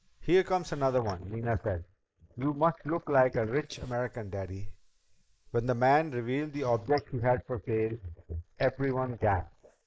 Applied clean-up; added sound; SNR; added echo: neural mask model Resemble Enhance denoiser.